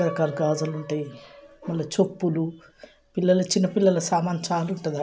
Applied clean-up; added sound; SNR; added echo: none; Piano; 18 dB; none.